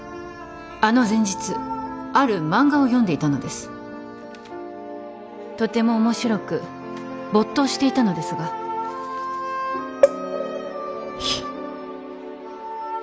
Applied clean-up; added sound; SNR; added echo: none; none; none; none.